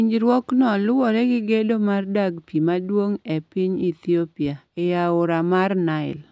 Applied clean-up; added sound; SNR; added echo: none; none; none; none.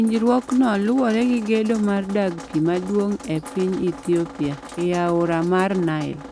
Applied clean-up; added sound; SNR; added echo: none; Drip; 17 dB; none.